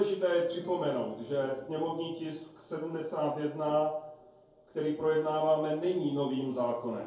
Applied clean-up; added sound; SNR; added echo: none; Acoustic guitar / Strum; 18 dB; reverberation time 2.3 s.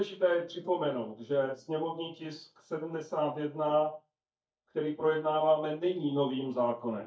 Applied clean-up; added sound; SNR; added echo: neural mask model DeepFilterNet 3.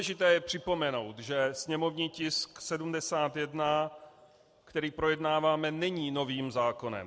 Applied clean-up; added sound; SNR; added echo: none; none; none; none.